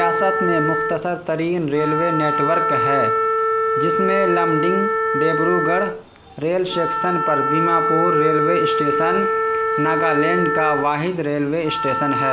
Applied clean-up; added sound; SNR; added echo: none; Wind instrument, woodwind instrument; -1 dB; none.